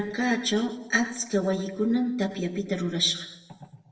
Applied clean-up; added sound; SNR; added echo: none; none; none; reverberation time 0.9 s.